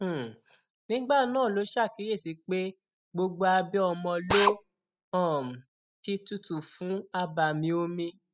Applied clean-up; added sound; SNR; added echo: classical method spectral subtraction.